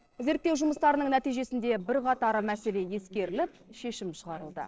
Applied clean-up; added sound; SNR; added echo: neural separator model SepFormer DNS4.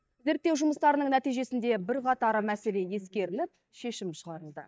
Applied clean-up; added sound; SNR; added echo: neural mask model DeepFilterNet 3.